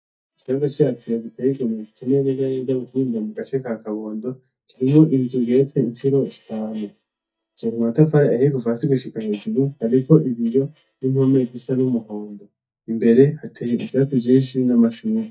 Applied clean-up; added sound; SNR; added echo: neural mask model DeepFilterNet 3.